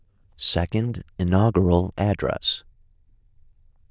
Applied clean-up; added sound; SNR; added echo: neural diffusion model UNIVERSE++.